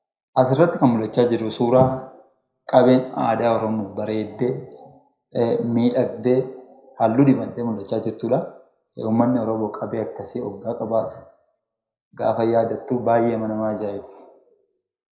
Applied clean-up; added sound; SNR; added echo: none; none; none; reverberation time 0.5 s.